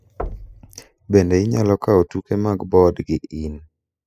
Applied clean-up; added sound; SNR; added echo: classical method spectral subtraction.